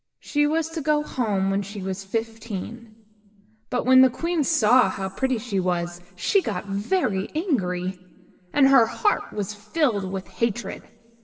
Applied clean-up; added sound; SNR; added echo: none; none; none; reverberation time 2.8 s.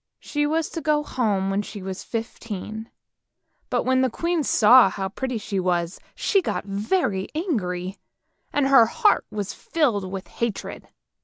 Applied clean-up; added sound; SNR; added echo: none; none; none; none.